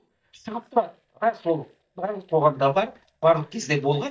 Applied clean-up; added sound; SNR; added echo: neural mask model DeepFilterNet 3.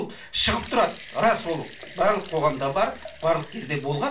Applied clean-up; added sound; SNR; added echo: none; Sink (filling or washing) / Water tap, faucet / Liquid; 17 dB; reverberation time 0.3 s.